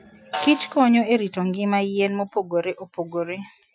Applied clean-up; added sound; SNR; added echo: classical method Wiener filter.